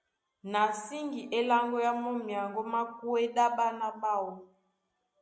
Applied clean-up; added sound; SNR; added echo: none; none; none; none.